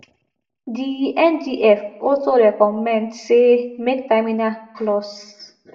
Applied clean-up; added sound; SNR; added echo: none; none; none; reverberation time 0.4 s.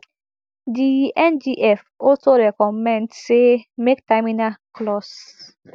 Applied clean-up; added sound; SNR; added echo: none; none; none; none.